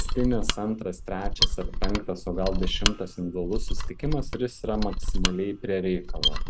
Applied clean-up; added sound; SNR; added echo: none; Mechanisms; -3 dB; none.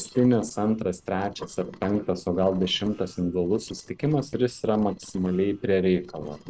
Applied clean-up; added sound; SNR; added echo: neural separator model SepFormer DNS4.